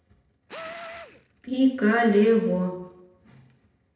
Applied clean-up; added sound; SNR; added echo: neural separator model SepFormer DNS4.